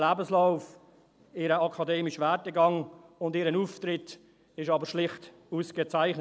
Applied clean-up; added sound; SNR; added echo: none; none; none; none.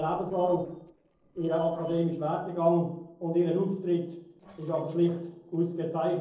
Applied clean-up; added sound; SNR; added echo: neural separator model SepFormer DNS4.